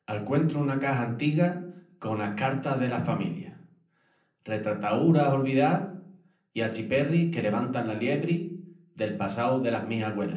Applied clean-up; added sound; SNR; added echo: none; none; none; reverberation time 0.6 s.